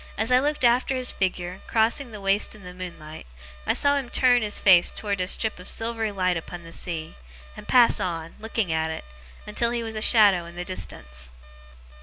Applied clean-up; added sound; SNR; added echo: none; Alarm; 19 dB; none.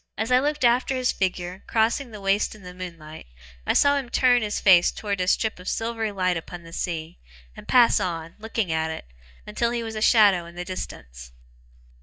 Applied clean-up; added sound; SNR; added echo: neural mask model DeepFilterNet 3.